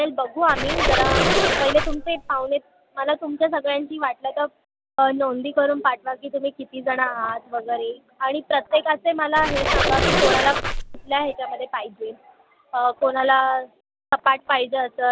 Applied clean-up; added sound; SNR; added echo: none; Squeak; -2 dB; none.